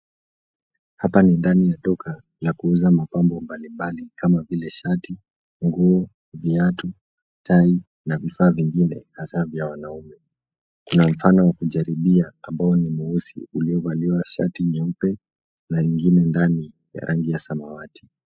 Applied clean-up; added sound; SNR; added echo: classical method spectral subtraction.